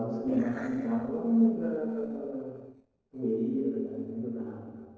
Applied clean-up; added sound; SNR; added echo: neural separator model SepFormer DNS4.